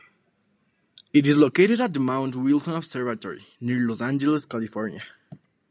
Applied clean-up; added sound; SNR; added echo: none; none; none; none.